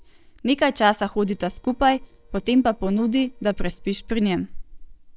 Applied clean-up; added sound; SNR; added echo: neural separator model SepFormer DNS4.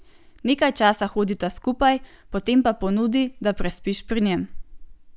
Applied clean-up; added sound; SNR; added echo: none; none; none; none.